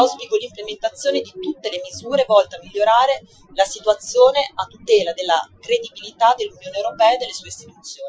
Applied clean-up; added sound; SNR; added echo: classical method Wiener filter.